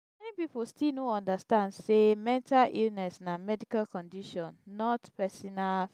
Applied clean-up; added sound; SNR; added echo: none; none; none; none.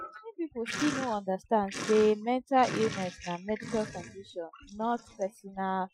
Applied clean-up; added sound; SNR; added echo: classical method Wiener filter.